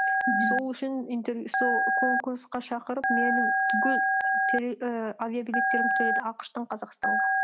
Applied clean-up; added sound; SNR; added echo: none; Telephone; -5 dB; none.